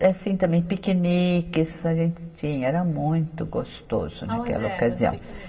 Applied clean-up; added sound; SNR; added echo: none; none; none; reverberation time 0.4 s.